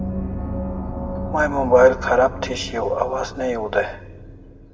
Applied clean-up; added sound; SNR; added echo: none; Gong; 8 dB; reverberation time 1.1 s.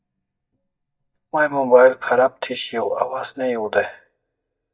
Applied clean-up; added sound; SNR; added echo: neural mask model DeepFilterNet 3.